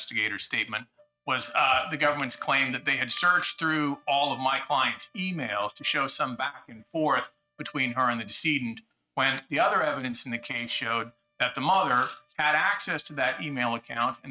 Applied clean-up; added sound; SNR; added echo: neural mask model RNNoise.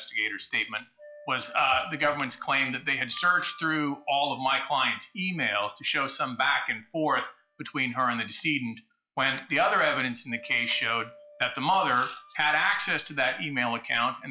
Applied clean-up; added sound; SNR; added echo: classical method log-MMSE.